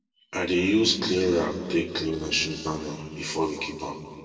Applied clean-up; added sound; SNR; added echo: neural separator model SepFormer DNS4.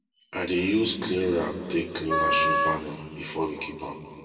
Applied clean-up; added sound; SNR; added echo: none; Wind instrument, woodwind instrument; -1 dB; reverberation time 2.1 s.